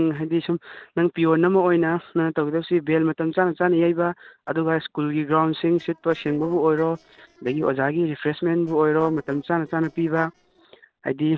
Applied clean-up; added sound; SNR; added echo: neural separator model SepFormer DNS4.